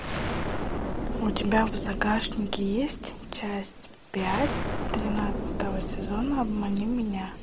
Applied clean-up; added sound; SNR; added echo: none; Explosion; 2 dB; none.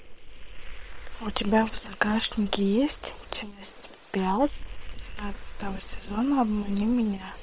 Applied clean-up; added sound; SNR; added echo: neural separator model SepFormer WHAM!.